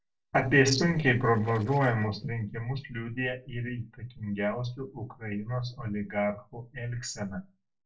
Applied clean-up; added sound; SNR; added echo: neural separator model SepFormer DNS4.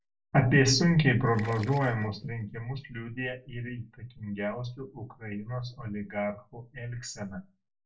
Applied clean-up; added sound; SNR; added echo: none; Gurgling; 18 dB; reverberation time 0.2 s.